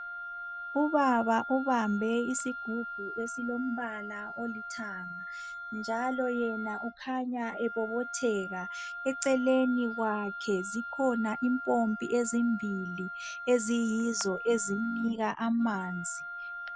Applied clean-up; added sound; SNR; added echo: none; Wind instrument, woodwind instrument; 9 dB; none.